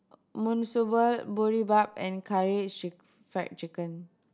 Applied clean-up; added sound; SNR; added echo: none; none; none; none.